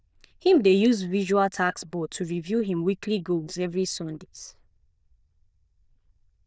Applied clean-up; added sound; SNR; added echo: neural diffusion model UNIVERSE++.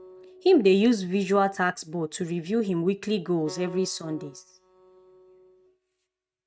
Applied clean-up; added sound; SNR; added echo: neural mask model RNNoise.